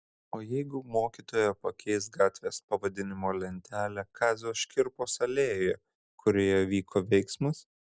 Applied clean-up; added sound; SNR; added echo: none; none; none; none.